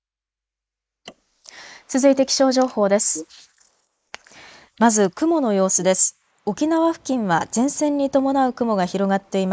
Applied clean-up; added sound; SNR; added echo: neural mask model Resemble Enhance denoiser.